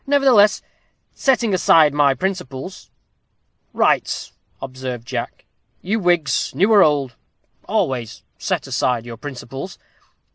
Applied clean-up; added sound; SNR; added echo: none; none; none; none.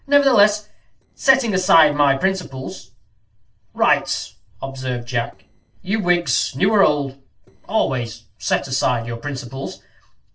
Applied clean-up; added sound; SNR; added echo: neural separator model SepFormer DNS4.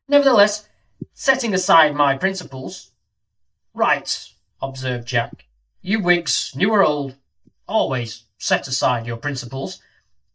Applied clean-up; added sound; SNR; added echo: neural mask model DeepFilterNet 3.